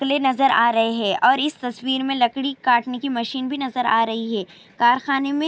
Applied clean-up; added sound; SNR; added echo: none; none; none; none.